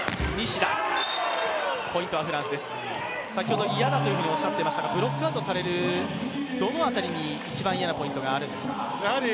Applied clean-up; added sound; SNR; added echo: none; none; none; none.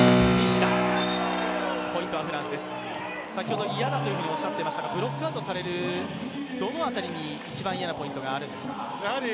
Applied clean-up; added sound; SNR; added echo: none; Keyboard (musical); 0 dB; none.